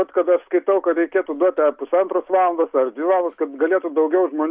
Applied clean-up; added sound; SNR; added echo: none; none; none; none.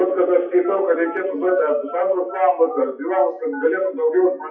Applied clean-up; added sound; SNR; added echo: classical method WPE with log-MMSE.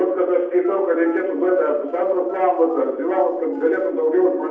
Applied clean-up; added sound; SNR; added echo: neural separator model SepFormer DNS4.